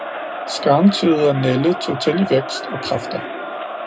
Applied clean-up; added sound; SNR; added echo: none; Crowd; 9 dB; reverberation time 0.2 s.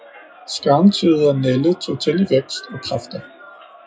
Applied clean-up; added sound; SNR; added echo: classical method WPE with log-MMSE.